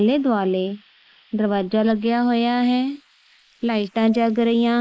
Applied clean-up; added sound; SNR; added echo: neural mask model Resemble Enhance denoiser.